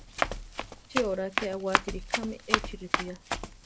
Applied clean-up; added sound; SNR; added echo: none; Run; -3 dB; none.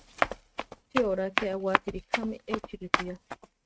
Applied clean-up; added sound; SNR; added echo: neural mask model RNNoise.